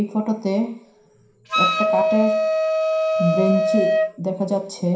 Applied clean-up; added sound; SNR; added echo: none; Wind instrument, woodwind instrument; -3 dB; reverberation time 0.5 s.